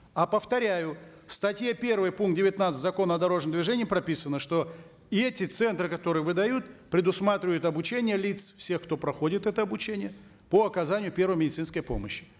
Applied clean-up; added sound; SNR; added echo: none; none; none; none.